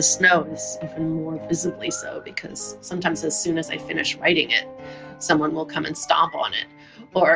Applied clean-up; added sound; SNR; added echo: none; none; none; none.